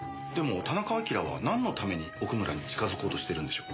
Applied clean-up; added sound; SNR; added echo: none; none; none; none.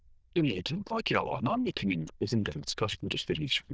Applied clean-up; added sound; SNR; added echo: neural diffusion model UNIVERSE++.